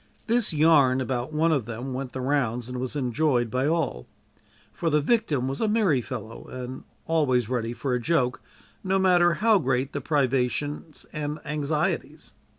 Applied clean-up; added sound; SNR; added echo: none; none; none; none.